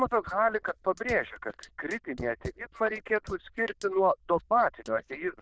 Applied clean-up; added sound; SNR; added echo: neural diffusion model UNIVERSE++.